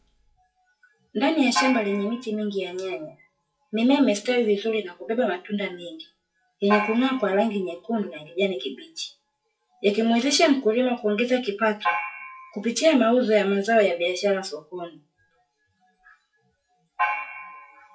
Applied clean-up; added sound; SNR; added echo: classical method WPE with log-MMSE.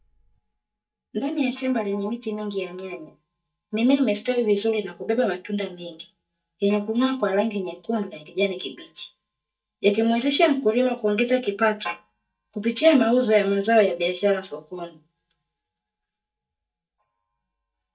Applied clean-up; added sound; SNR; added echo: neural mask model DeepFilterNet 3.